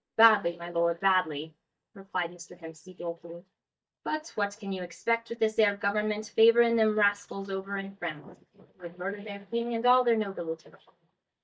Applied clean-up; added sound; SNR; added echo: neural mask model DeepFilterNet 3.